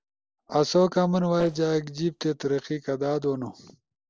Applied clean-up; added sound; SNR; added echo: neural separator model SepFormer DNS4.